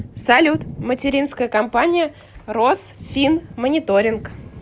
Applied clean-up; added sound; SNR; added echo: none; Thunder; 18 dB; none.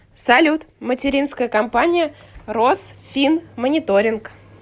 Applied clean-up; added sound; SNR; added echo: none; none; none; none.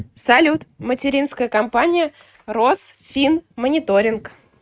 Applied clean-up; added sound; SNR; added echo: neural mask model RNNoise.